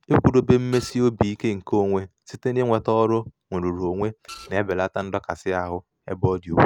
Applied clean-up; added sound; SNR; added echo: none; Printer; 19 dB; none.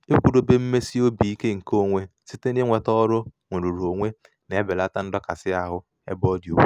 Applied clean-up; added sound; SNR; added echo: none; none; none; none.